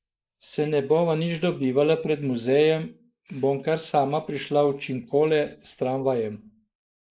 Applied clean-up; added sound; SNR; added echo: neural mask model Resemble Enhance denoiser.